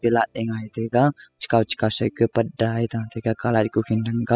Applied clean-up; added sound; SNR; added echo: classical method spectral subtraction.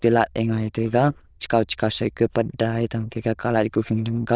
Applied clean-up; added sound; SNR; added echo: neural diffusion model UNIVERSE++.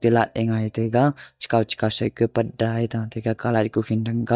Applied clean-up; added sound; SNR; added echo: neural mask model DeepFilterNet 3.